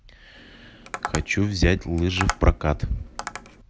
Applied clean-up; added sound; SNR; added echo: none; Tap; 11 dB; none.